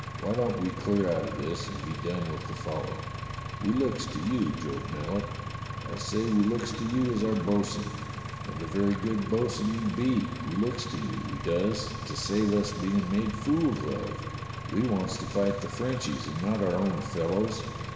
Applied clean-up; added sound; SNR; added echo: none; Engine; 7 dB; reverberation time 2.8 s.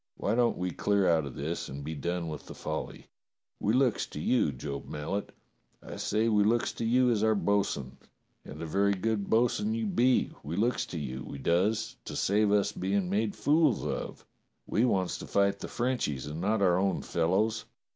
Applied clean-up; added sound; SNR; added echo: none; none; none; none.